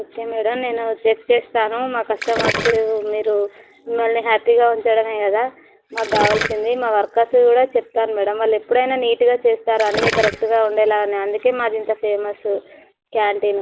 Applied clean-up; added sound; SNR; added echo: none; Gurgling; 10 dB; none.